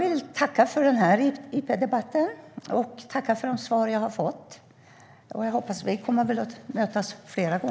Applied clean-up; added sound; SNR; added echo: none; none; none; none.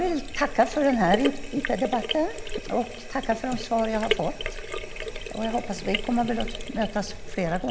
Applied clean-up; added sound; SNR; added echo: none; Sink (filling or washing); 6 dB; none.